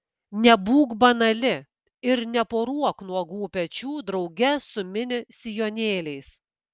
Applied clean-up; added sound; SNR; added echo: none; none; none; none.